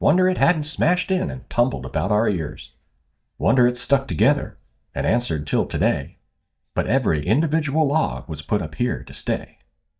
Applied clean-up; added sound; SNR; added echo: neural mask model DeepFilterNet 3.